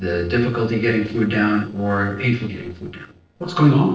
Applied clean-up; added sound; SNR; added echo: neural separator model SepFormer DNS4.